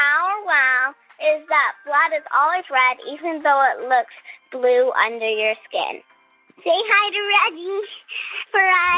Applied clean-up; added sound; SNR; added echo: none; none; none; none.